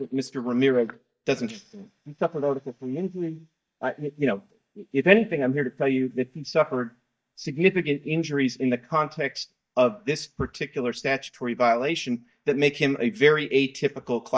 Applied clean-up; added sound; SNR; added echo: neural mask model DeepFilterNet 3.